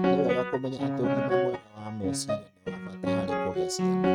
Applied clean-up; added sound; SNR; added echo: neural mask model RNNoise.